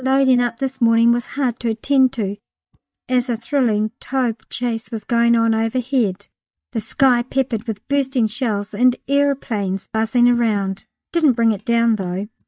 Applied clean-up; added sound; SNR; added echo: neural mask model DeepFilterNet 3.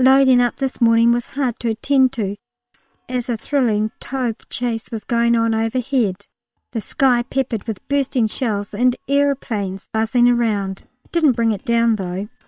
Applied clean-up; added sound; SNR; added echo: neural separator model SepFormer WHAM!.